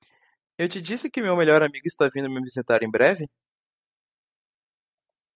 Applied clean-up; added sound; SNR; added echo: none; none; none; none.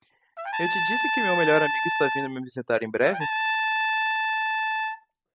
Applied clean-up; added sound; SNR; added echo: none; Trumpet; -2 dB; none.